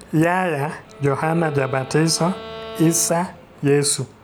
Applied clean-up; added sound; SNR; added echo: none; Bowed string instrument; 17 dB; none.